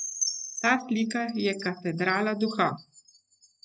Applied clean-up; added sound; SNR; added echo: neural mask model RNNoise.